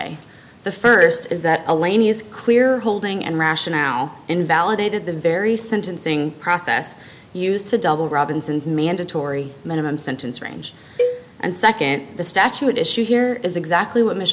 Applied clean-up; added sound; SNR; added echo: none; Cowbell; 7 dB; none.